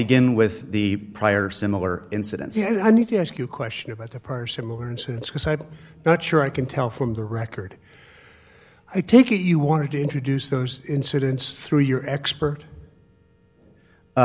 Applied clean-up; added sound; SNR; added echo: none; none; none; none.